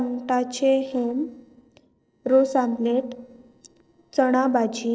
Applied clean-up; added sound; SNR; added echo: neural separator model SepFormer DNS4.